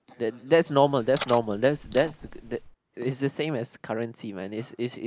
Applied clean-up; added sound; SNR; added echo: neural mask model Resemble Enhance denoiser.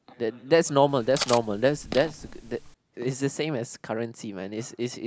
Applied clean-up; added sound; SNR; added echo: none; Cutlery, silverware; 11 dB; none.